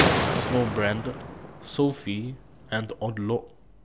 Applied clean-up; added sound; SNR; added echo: none; Explosion; 0 dB; none.